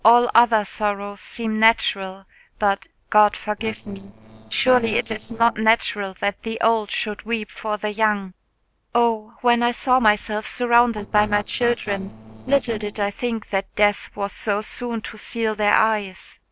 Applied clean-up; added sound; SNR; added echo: neural separator model SepFormer DNS4.